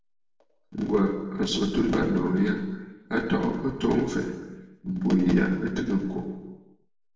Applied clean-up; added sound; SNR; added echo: none; none; none; reverberation time 1.1 s.